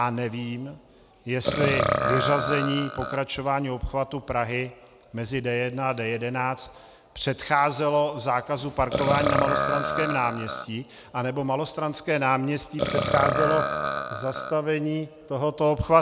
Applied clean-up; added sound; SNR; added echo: none; Burping, eructation; 2 dB; none.